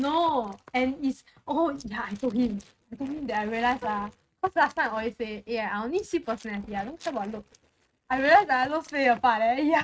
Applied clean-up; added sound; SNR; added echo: neural mask model RNNoise.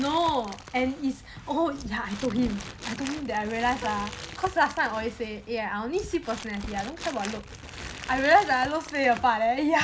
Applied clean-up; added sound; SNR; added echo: none; Crumpling, crinkling + Plucked string instrument; 14 dB; none.